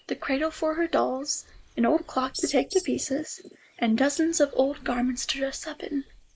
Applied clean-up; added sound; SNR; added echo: neural mask model Resemble Enhance denoiser.